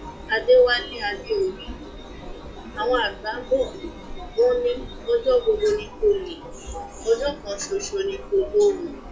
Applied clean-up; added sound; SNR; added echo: classical method WPE with log-MMSE.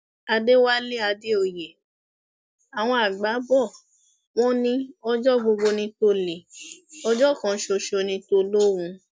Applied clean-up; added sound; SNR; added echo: none; none; none; none.